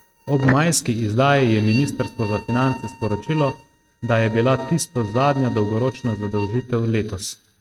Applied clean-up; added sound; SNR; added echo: neural mask model RNNoise.